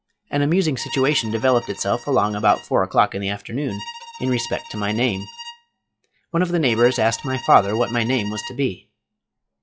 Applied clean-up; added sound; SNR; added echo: classical method log-MMSE.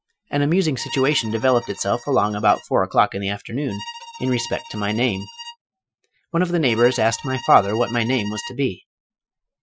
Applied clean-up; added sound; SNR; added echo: classical method Wiener filter.